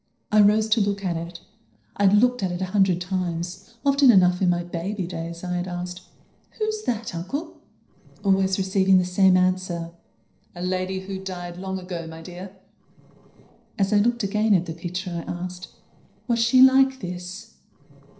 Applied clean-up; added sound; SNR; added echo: neural separator model SepFormer DNS4.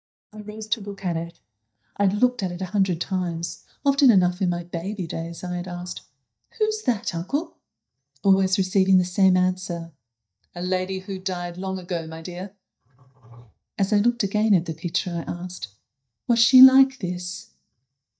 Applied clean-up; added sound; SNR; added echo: neural mask model DeepFilterNet 3.